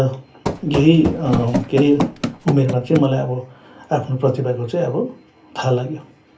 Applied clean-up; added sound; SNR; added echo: none; Run; 4 dB; reverberation time 0.3 s.